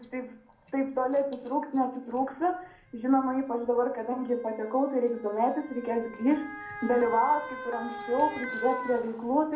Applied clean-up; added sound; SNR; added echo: none; Motor vehicle (road) / Siren; 14 dB; reverberation time 0.6 s.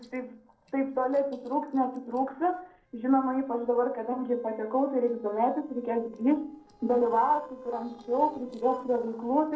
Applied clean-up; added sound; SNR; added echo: neural separator model SepFormer DNS4.